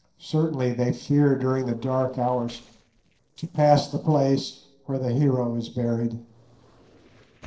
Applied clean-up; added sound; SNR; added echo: neural separator model SepFormer DNS4.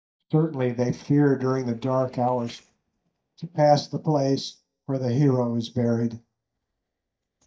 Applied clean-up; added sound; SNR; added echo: neural mask model DeepFilterNet 3.